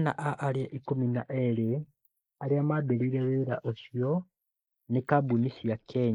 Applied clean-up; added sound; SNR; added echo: neural mask model Resemble Enhance denoiser.